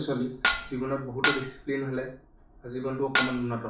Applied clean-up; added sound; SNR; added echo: none; Dishes, pots, and pans; -3 dB; reverberation time 0.4 s.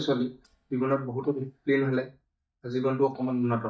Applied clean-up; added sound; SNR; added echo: neural mask model DeepFilterNet 3.